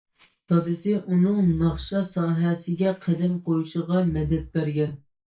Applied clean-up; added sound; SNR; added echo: neural mask model DeepFilterNet 3.